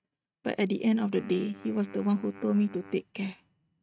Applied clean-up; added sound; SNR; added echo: neural mask model RNNoise.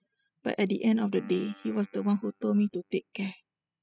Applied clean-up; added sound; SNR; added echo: classical method spectral subtraction.